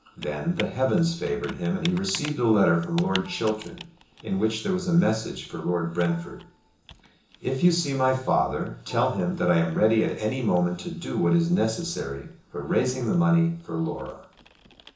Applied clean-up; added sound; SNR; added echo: none; Computer keyboard; 20 dB; reverberation time 0.7 s.